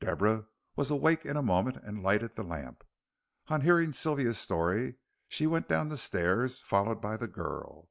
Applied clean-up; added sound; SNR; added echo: none; none; none; none.